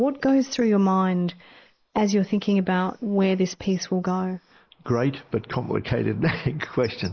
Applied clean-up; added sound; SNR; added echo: neural mask model Resemble Enhance denoiser.